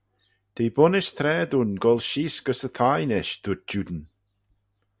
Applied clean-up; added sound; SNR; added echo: none; none; none; none.